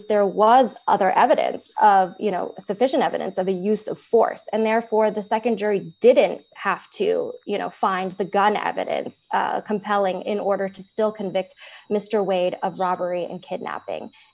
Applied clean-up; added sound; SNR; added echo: none; none; none; none.